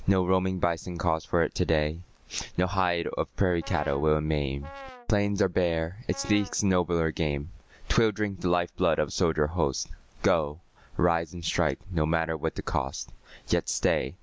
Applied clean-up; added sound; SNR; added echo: none; Brass instrument; 18 dB; none.